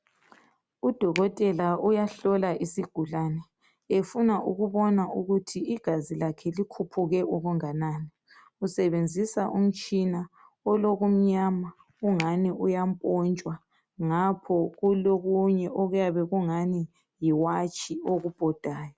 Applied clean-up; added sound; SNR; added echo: none; Finger snapping; 20 dB; none.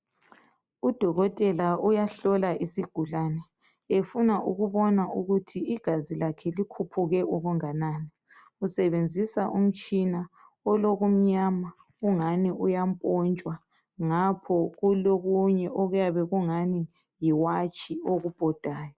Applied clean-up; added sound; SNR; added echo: neural mask model Resemble Enhance denoiser.